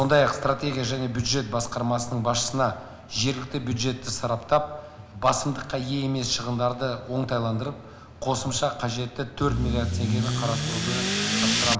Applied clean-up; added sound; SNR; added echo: none; Accelerating, revving, vroom / Car; -1 dB; none.